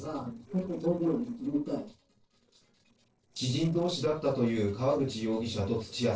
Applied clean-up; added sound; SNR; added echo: neural separator model SepFormer DNS4.